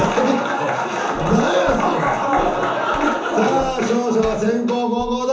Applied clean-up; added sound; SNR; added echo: none; Sink (filling or washing) / Gurgling / Liquid; 18 dB; reverberation time 0.7 s.